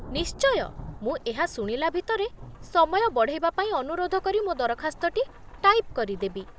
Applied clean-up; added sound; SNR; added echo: none; Rain / Thunderstorm; 17 dB; none.